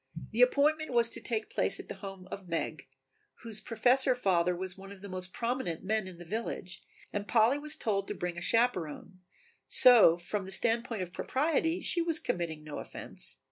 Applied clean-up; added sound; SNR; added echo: none; none; none; none.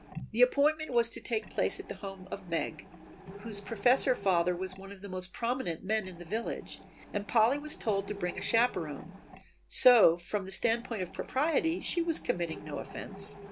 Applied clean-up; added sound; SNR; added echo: none; Mechanisms; 17 dB; none.